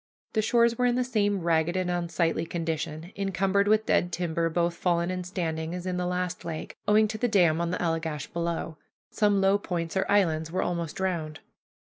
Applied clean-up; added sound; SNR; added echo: none; none; none; none.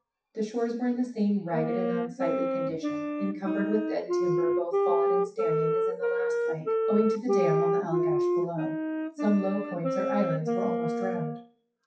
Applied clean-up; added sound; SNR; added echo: classical method WPE with log-MMSE.